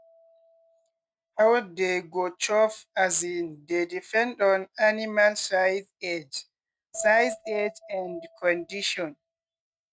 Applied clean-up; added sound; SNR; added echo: neural mask model RNNoise.